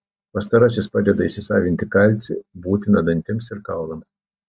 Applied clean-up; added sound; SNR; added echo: neural mask model DeepFilterNet 3.